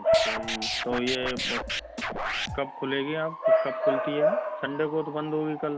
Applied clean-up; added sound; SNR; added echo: none; Scratching (performance technique) + Bark / Motor vehicle (road) / Siren; -3 dB; none.